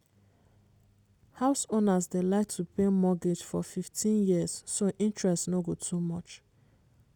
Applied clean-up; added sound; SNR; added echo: none; none; none; none.